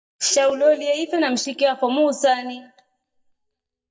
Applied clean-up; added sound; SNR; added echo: neural mask model DeepFilterNet 3.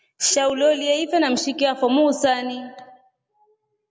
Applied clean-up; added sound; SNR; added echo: none; none; none; none.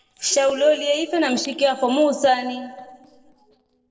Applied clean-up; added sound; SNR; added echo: neural separator model SepFormer DNS4.